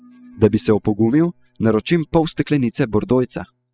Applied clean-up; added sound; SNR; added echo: classical method spectral subtraction.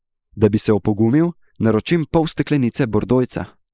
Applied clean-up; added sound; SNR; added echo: neural mask model Resemble Enhance denoiser.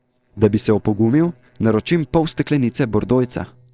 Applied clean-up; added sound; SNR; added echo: neural separator model SepFormer DNS4.